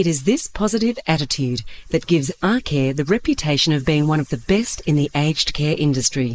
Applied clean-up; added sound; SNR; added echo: neural mask model Resemble Enhance denoiser.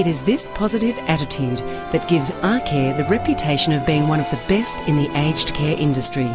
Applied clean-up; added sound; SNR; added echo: none; Brass instrument; 13 dB; none.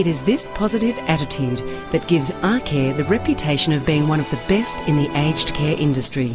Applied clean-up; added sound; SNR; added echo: none; none; none; none.